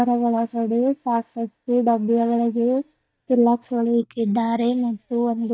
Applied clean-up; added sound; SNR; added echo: neural mask model DeepFilterNet 3.